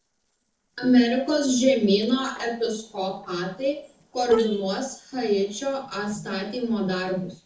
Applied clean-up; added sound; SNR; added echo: neural separator model SepFormer DNS4.